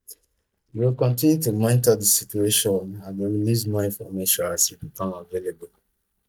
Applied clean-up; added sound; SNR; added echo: neural mask model DeepFilterNet 3.